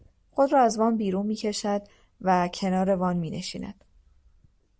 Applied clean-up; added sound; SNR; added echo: none; none; none; none.